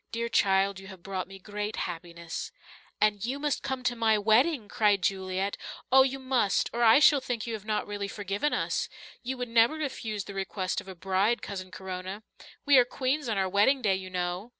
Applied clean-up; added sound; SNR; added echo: none; none; none; none.